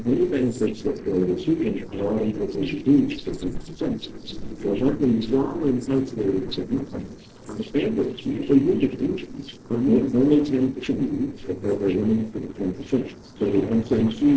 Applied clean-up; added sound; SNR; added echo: neural separator model SepFormer DNS4.